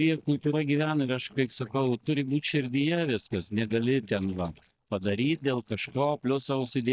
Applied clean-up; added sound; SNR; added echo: neural mask model DeepFilterNet 3.